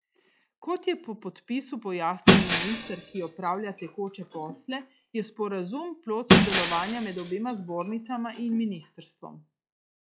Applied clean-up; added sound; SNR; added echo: classical method log-MMSE.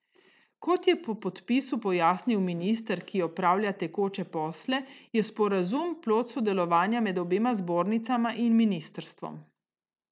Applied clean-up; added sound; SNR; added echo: none; none; none; none.